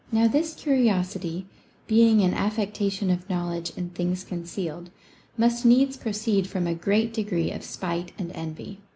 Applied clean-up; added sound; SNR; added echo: none; none; none; none.